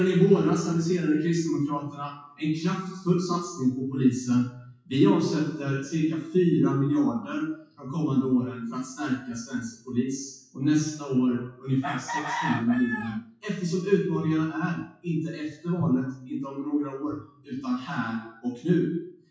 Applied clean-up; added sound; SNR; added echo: classical method WPE with log-MMSE.